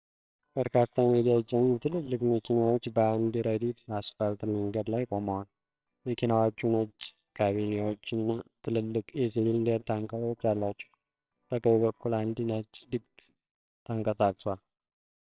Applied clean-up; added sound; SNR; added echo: neural separator model SepFormer WHAMR!.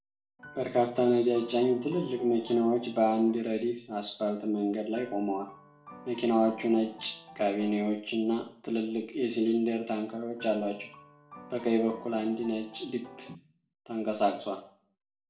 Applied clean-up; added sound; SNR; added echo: none; Piano; 20 dB; reverberation time 0.4 s.